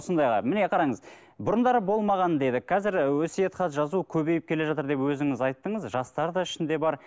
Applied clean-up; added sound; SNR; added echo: none; none; none; none.